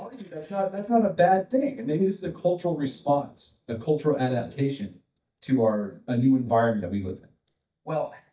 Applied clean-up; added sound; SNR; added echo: neural mask model DeepFilterNet 3.